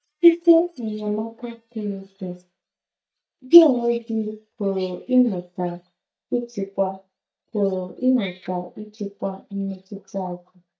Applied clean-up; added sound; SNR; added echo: neural mask model DeepFilterNet 3.